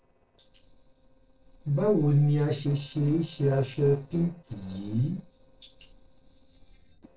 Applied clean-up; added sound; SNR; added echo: neural separator model SepFormer DNS4.